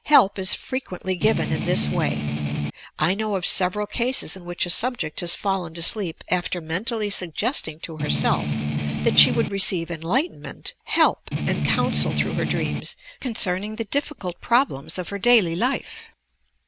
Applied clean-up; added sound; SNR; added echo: none; Strum; 1 dB; none.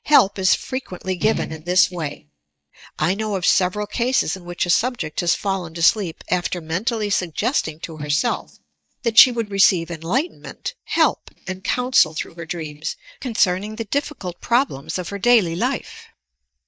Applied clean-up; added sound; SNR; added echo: neural mask model DeepFilterNet 3.